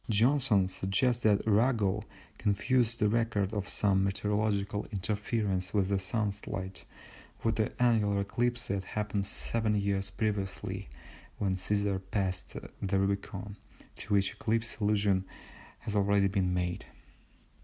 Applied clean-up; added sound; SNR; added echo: none; none; none; none.